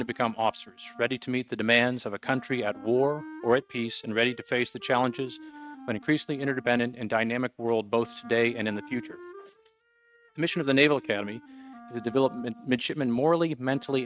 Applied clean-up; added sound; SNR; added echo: neural mask model RNNoise.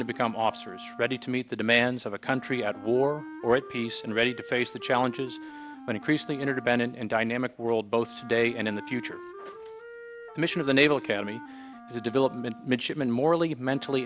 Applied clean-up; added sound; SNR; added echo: none; Wind instrument, woodwind instrument; 16 dB; none.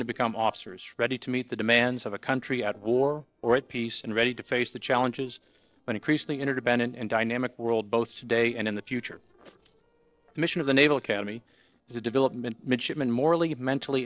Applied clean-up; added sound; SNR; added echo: neural separator model SepFormer DNS4.